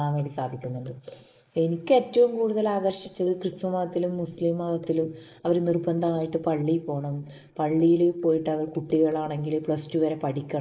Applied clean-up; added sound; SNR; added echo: neural mask model Resemble Enhance denoiser.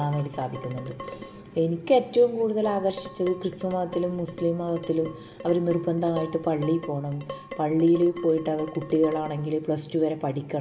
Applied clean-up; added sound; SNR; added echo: none; Dishes, pots, and pans; 16 dB; none.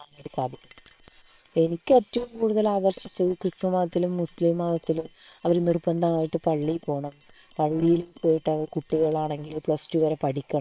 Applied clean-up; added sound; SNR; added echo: neural separator model SepFormer WHAM!.